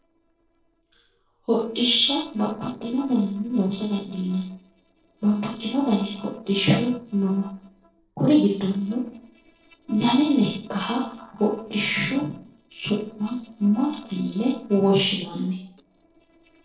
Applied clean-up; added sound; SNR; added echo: neural separator model SepFormer DNS4.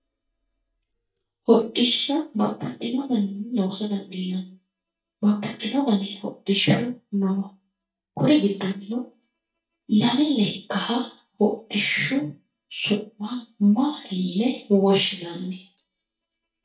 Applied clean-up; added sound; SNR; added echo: neural mask model DeepFilterNet 3.